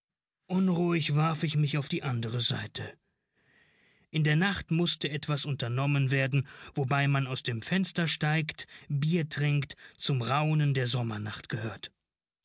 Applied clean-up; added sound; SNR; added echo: none; none; none; none.